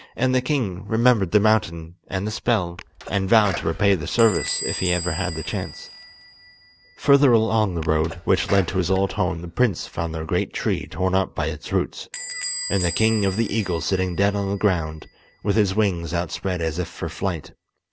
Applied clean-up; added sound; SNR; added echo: none; Squeak / Bell + Sneeze; 14 dB; none.